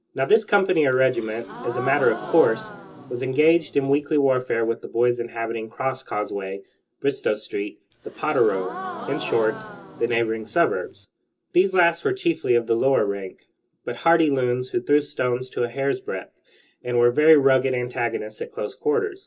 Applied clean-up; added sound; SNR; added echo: none; Gasp; 13 dB; reverberation time 0.2 s.